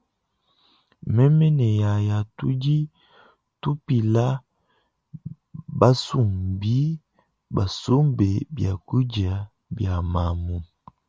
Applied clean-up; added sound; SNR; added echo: none; none; none; none.